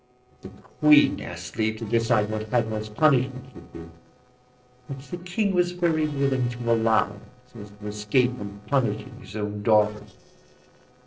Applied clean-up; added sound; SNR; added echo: neural separator model SepFormer DNS4.